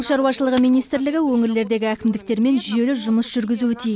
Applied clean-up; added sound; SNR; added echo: none; Coin (dropping); 17 dB; none.